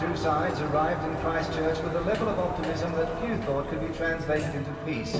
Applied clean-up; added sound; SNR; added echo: none; Sliding door; 7 dB; reverberation time 2.7 s.